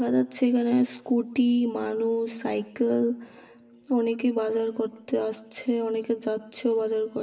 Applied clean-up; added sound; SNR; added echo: none; none; none; reverberation time 2.8 s.